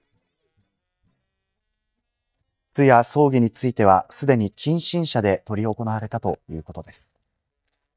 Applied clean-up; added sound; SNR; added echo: neural mask model DeepFilterNet 3.